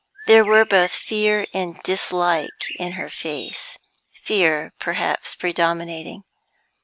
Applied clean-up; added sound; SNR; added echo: none; Bird; 16 dB; none.